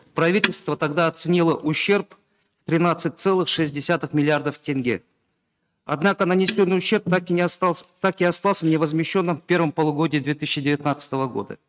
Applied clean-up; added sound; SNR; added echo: neural mask model RNNoise.